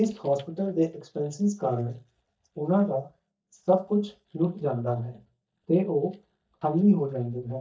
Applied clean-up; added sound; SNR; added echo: neural mask model DeepFilterNet 3.